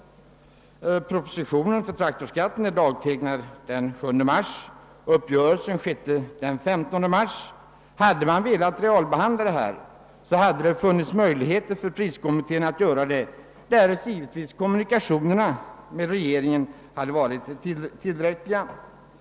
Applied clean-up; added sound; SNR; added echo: none; none; none; none.